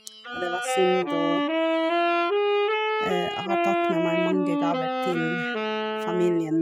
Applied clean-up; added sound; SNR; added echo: classical method spectral subtraction.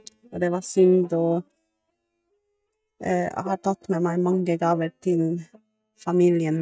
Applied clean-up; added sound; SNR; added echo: neural mask model DeepFilterNet 3.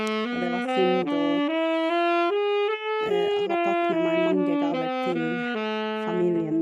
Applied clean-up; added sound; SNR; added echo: neural mask model RNNoise.